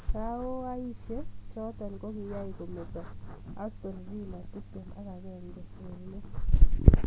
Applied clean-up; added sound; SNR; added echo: none; none; none; none.